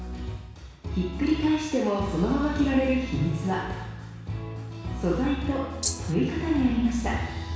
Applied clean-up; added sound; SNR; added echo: none; Rattle (instrument); 4 dB; reverberation time 1.1 s.